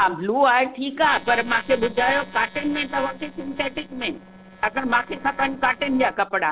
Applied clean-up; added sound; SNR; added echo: neural separator model SepFormer DNS4.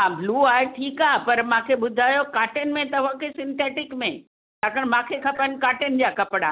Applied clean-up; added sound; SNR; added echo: none; none; none; none.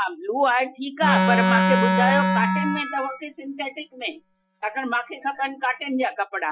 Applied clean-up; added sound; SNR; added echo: classical method Wiener filter.